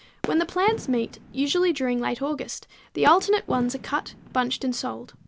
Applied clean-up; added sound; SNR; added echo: none; Fireworks; 15 dB; none.